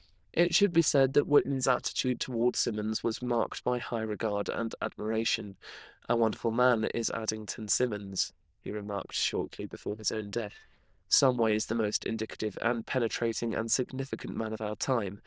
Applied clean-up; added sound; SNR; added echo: neural diffusion model UNIVERSE++.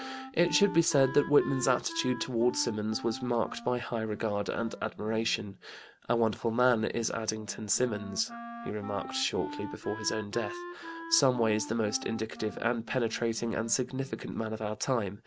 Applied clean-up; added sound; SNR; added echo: none; Wind instrument, woodwind instrument; 14 dB; none.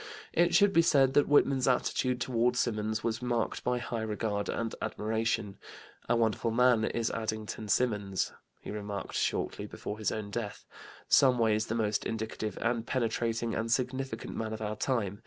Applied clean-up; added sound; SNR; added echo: none; none; none; none.